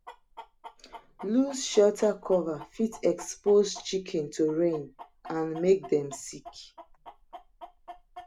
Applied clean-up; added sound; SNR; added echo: none; Chicken, rooster; 20 dB; none.